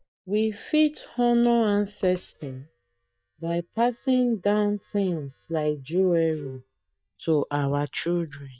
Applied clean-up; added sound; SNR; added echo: neural mask model DeepFilterNet 3.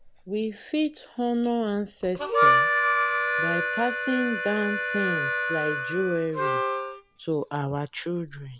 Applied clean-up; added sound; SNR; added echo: none; Harmonica; -2 dB; none.